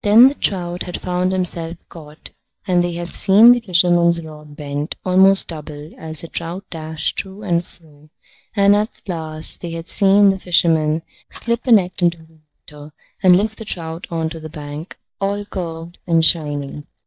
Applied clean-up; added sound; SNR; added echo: neural mask model DeepFilterNet 3.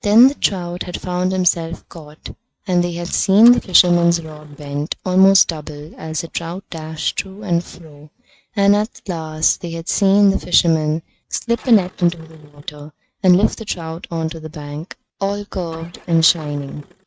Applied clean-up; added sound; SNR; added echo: neural mask model RNNoise.